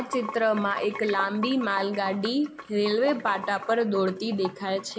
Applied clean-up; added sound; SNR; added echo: none; Sink (filling or washing) / Water; 12 dB; none.